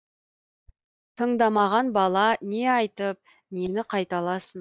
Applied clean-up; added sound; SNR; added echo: neural mask model DeepFilterNet 3.